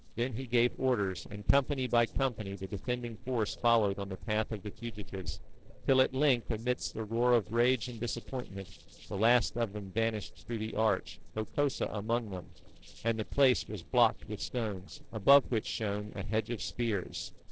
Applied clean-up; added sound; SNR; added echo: neural separator model SepFormer DNS4.